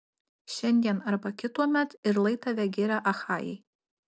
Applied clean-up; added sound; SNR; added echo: none; none; none; none.